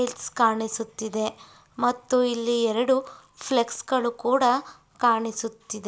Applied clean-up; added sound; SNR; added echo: none; none; none; none.